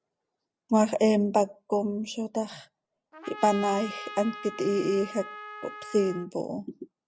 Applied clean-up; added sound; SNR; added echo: none; Trumpet; 13 dB; none.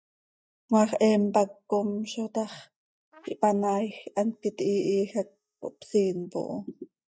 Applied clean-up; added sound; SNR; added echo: neural mask model DeepFilterNet 3.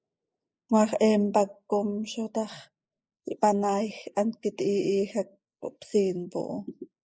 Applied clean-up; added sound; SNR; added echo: neural mask model Resemble Enhance denoiser.